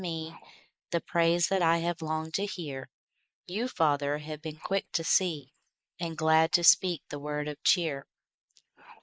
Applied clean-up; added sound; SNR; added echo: neural mask model Resemble Enhance denoiser.